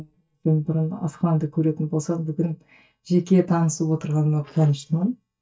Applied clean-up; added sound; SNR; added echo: neural mask model DeepFilterNet 3.